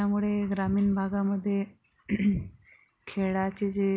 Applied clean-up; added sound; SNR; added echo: none; none; none; none.